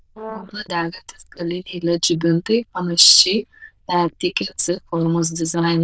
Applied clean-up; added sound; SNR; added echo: neural diffusion model UNIVERSE++.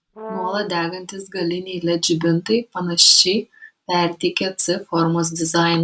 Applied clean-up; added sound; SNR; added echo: none; Brass instrument; 15 dB; none.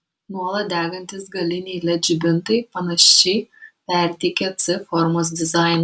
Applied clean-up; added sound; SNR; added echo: none; none; none; none.